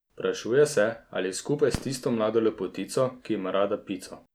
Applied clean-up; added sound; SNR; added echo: none; Fireworks; 19 dB; none.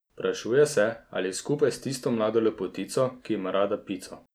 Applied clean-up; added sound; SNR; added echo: none; none; none; none.